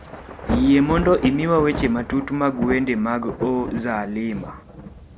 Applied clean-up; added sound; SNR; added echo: none; Thunder / Rain; 9 dB; none.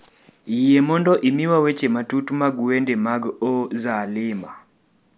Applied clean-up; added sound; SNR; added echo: none; none; none; none.